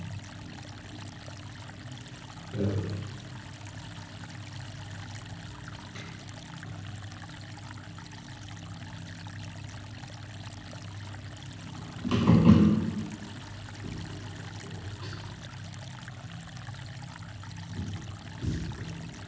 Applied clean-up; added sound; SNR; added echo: none; Stream; 15 dB; reverberation time 1.2 s.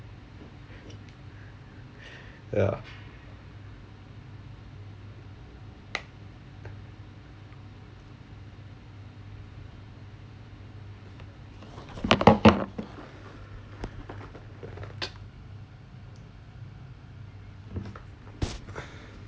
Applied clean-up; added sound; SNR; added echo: none; none; none; none.